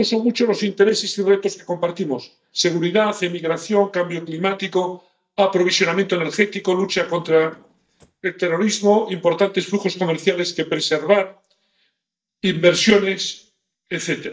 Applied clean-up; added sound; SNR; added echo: neural mask model DeepFilterNet 3.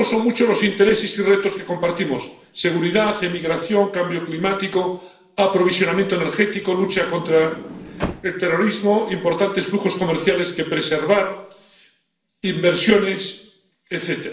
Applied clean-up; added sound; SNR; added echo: none; Sliding door; 13 dB; reverberation time 0.7 s.